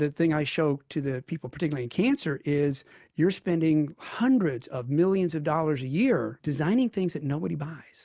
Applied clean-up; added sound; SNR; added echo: none; none; none; none.